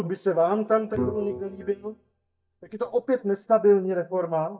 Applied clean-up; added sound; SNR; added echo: neural mask model DeepFilterNet 3.